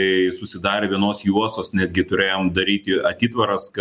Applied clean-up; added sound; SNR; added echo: none; none; none; none.